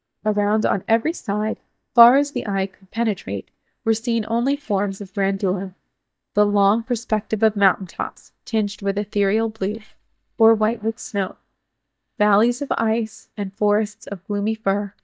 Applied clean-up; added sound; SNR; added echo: neural mask model DeepFilterNet 3.